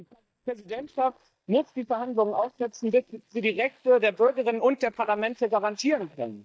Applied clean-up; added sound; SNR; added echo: neural mask model DeepFilterNet 3.